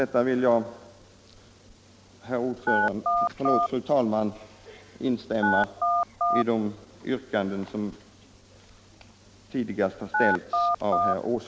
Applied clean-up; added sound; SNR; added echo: none; Telephone; -4 dB; none.